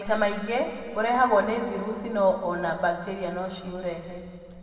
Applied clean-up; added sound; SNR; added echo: none; none; none; reverberation time 2.2 s.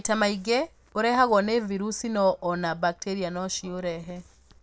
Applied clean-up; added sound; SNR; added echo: none; none; none; none.